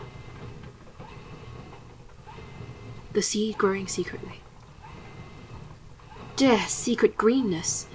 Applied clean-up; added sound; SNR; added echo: none; Engine; 14 dB; none.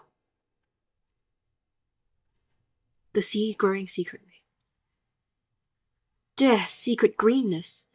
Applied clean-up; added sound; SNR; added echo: neural mask model DeepFilterNet 3.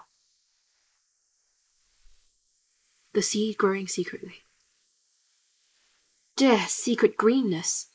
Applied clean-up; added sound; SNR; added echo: neural mask model Resemble Enhance denoiser.